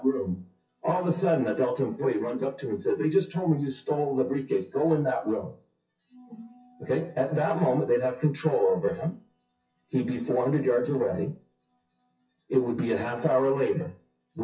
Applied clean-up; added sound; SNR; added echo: classical method WPE with log-MMSE.